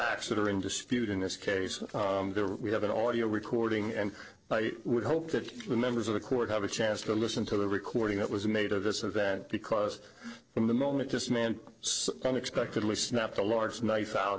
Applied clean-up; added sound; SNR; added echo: neural separator model SepFormer DNS4.